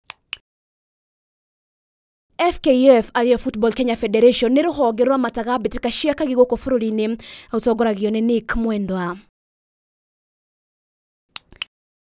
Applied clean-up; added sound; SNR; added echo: none; none; none; none.